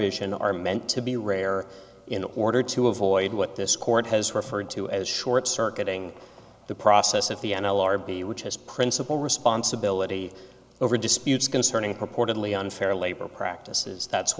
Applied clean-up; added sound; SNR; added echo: none; none; none; none.